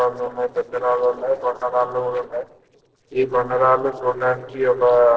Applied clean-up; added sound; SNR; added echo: neural separator model SepFormer DNS4.